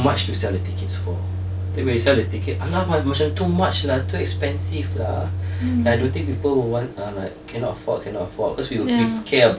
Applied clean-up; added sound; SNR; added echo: none; Microwave oven; 4 dB; none.